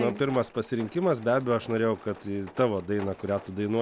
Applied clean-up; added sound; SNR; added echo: none; Rain; 20 dB; none.